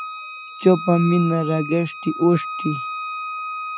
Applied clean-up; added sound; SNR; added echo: none; Wind instrument, woodwind instrument; 9 dB; none.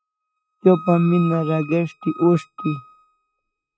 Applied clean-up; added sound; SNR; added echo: neural mask model RNNoise.